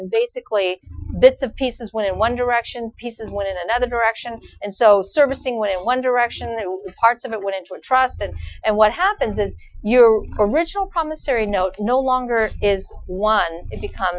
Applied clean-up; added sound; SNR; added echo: classical method Wiener filter.